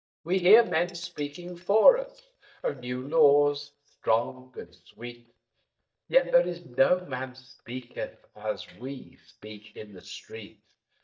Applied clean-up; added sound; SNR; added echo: neural mask model DeepFilterNet 3.